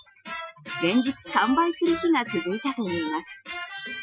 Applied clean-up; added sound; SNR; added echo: classical method Wiener filter.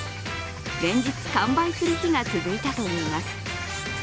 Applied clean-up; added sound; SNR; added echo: none; Insect; 15 dB; none.